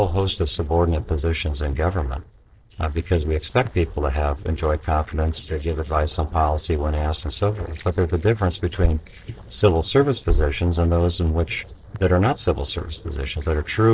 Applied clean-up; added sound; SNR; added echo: neural separator model SepFormer DNS4.